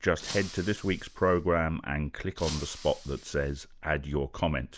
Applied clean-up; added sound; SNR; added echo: none; Shatter; 16 dB; none.